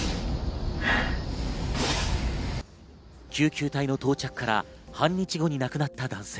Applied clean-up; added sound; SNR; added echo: none; none; none; none.